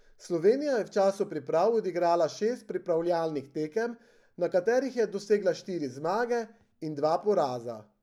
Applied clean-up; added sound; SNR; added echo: none; none; none; none.